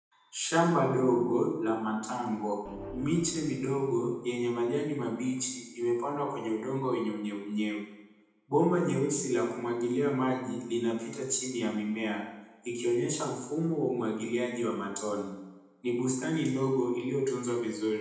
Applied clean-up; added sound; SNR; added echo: none; Organ; 16 dB; reverberation time 0.9 s.